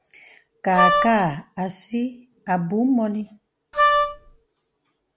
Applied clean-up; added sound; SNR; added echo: none; Wind instrument, woodwind instrument; -4 dB; none.